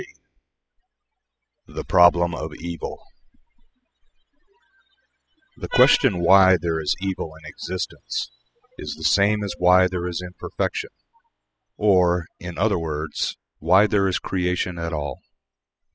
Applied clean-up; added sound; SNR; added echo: classical method spectral subtraction.